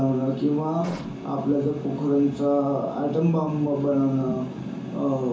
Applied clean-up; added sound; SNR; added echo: none; Fart; 13 dB; reverberation time 0.9 s.